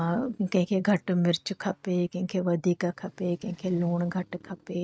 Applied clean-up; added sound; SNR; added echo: neural mask model RNNoise.